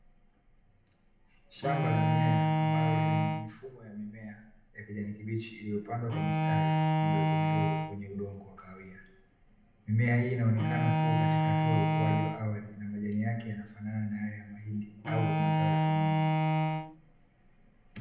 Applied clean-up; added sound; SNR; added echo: none; Bowed string instrument; -4 dB; reverberation time 0.7 s.